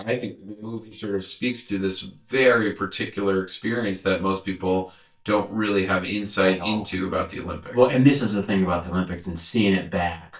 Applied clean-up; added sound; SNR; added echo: neural mask model DeepFilterNet 3.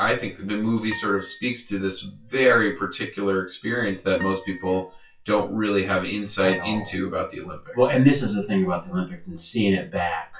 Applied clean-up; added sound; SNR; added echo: classical method WPE with log-MMSE.